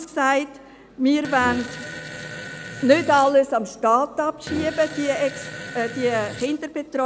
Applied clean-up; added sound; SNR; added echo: none; Fart + Brass instrument; 13 dB; none.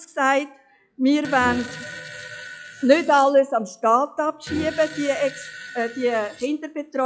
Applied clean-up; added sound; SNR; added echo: classical method log-MMSE.